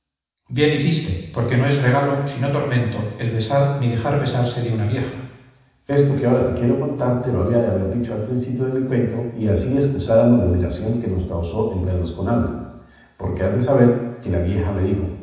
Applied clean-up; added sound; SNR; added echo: none; none; none; reverberation time 1.1 s.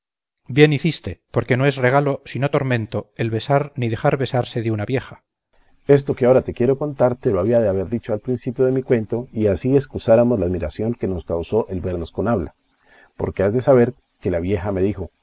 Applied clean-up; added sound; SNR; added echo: none; none; none; none.